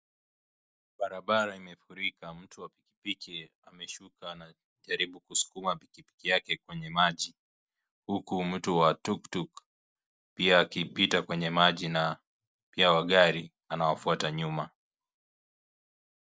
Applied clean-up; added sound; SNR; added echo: none; none; none; none.